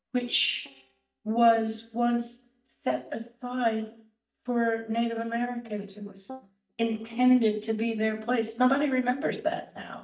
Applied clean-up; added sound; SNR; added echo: neural mask model DeepFilterNet 3.